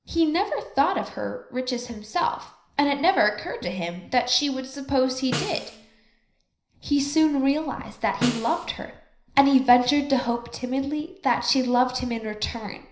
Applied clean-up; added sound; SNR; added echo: none; Snare drum; 11 dB; reverberation time 0.5 s.